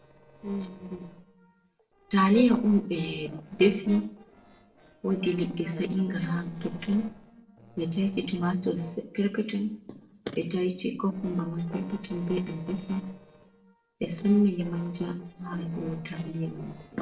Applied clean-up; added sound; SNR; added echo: neural separator model SepFormer DNS4.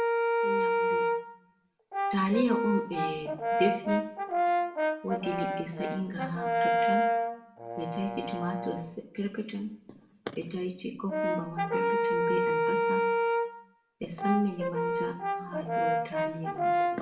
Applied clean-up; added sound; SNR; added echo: none; Brass instrument; -4 dB; reverberation time 0.5 s.